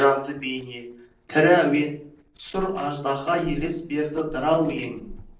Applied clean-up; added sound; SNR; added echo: neural separator model SepFormer DNS4.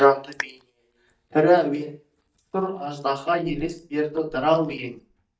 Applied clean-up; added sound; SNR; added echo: neural mask model DeepFilterNet 3.